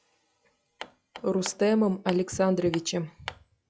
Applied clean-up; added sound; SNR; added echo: classical method log-MMSE.